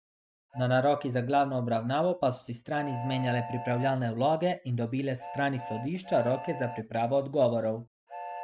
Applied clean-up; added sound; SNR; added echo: none; Train; 15 dB; none.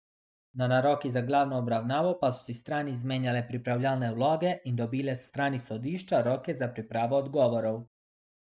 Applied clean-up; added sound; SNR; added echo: none; none; none; none.